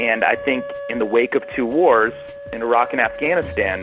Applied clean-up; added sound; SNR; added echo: none; Wind instrument, woodwind instrument; 13 dB; none.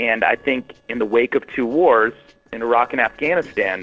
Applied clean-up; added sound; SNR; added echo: neural separator model SepFormer DNS4.